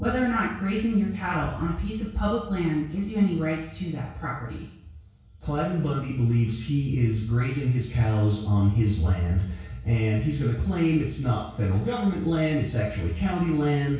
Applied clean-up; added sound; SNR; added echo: none; none; none; reverberation time 0.6 s.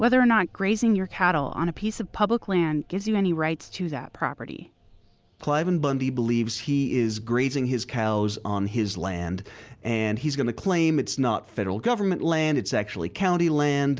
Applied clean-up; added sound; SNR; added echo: none; none; none; none.